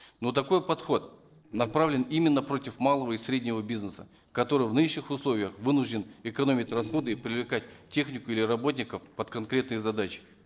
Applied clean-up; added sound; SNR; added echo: neural separator model SepFormer DNS4.